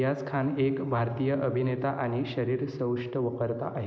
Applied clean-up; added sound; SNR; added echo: neural mask model Resemble Enhance denoiser.